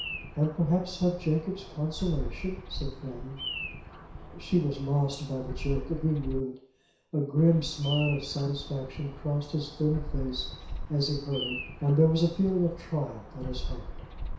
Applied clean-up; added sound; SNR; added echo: none; Bird vocalization, bird call, bird song; 8 dB; reverberation time 0.6 s.